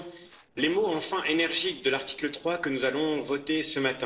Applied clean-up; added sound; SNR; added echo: neural separator model SepFormer DNS4.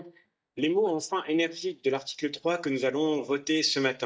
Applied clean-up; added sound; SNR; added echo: neural mask model DeepFilterNet 3.